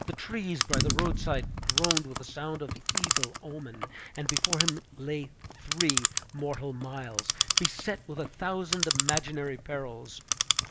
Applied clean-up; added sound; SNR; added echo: none; Boom + Clock; -3 dB; none.